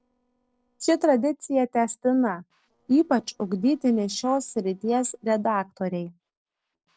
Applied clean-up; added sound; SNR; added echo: neural separator model SepFormer DNS4.